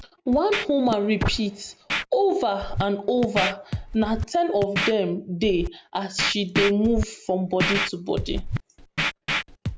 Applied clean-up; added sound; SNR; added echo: none; Scratching (performance technique); 5 dB; none.